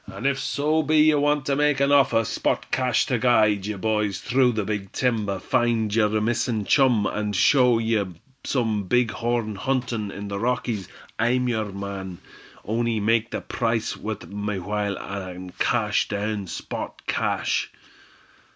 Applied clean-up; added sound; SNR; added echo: none; none; none; none.